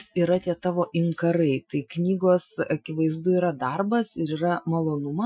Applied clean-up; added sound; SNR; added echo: classical method Wiener filter.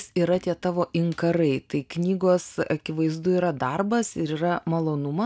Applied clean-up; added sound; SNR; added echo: none; none; none; none.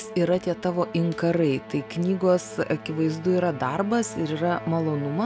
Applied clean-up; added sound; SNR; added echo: none; Musical instrument; 14 dB; none.